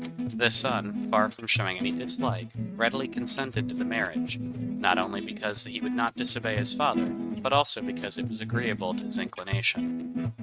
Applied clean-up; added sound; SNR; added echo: neural mask model RNNoise.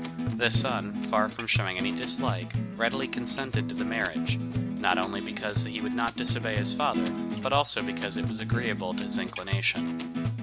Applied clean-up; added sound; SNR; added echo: none; Acoustic guitar; -1 dB; none.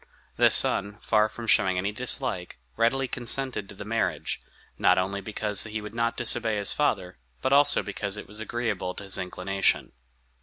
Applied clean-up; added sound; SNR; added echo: none; none; none; none.